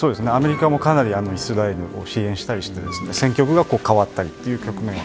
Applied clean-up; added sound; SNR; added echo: none; Thunder + Wind instrument, woodwind instrument; 16 dB; none.